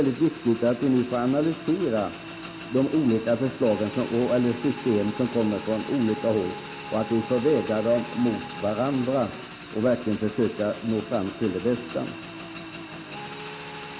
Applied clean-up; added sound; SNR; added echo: none; Motorcycle / Engine; 13 dB; none.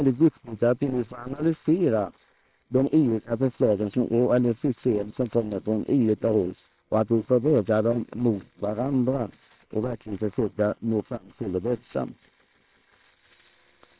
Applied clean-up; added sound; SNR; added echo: neural separator model SepFormer WHAM!.